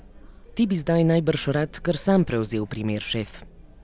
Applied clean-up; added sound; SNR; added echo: none; Chatter; 19 dB; none.